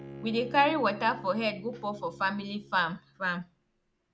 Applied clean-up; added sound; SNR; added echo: none; Bowed string instrument; 16 dB; none.